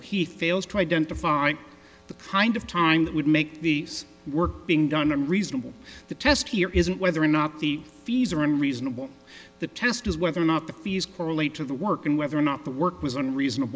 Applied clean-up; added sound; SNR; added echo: none; none; none; none.